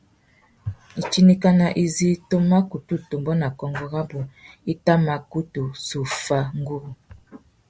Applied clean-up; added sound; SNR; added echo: none; none; none; none.